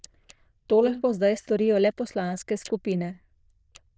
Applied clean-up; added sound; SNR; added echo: neural diffusion model UNIVERSE++.